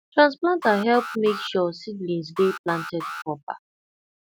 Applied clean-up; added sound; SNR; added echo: none; Alarm; 12 dB; none.